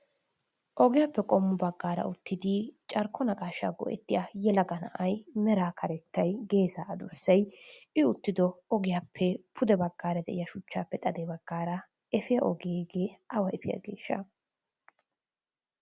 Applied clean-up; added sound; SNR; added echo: none; none; none; none.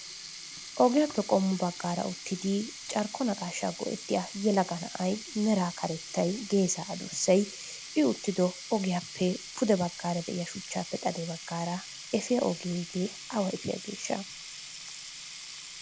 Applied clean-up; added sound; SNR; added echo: none; Sink (filling or washing); 12 dB; none.